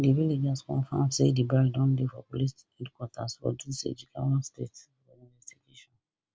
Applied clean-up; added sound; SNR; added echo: none; none; none; none.